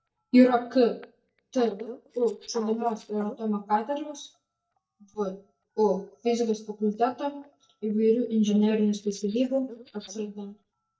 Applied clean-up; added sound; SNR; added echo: neural mask model DeepFilterNet 3.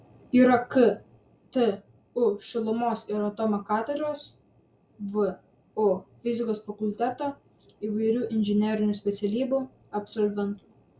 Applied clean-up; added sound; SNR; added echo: none; none; none; none.